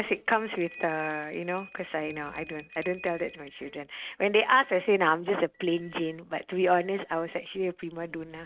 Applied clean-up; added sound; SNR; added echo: neural mask model RNNoise.